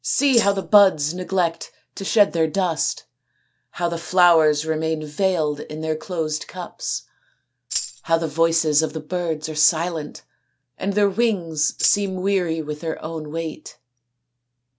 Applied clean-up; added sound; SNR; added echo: none; Tambourine; 8 dB; none.